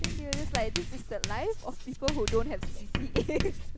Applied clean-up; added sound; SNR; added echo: none; Writing; -2 dB; none.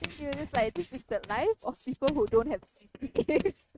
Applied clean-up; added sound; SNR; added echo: neural mask model RNNoise.